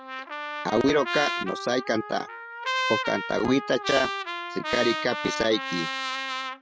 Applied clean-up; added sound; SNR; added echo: none; Trumpet; 4 dB; none.